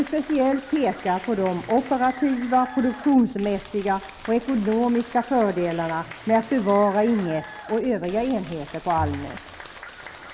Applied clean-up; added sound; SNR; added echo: none; Applause; 16 dB; none.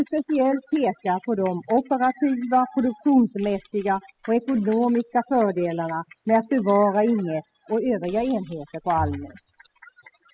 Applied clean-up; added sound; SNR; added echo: classical method spectral subtraction.